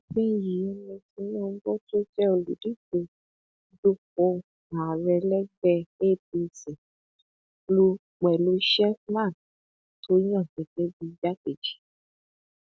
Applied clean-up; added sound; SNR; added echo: none; none; none; none.